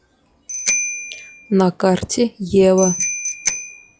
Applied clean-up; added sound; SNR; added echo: classical method log-MMSE.